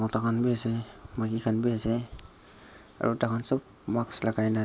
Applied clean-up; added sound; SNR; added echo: none; none; none; none.